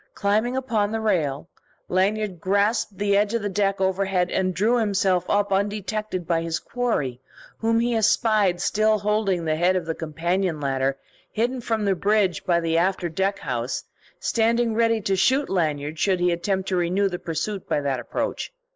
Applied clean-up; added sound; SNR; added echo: neural mask model Resemble Enhance denoiser.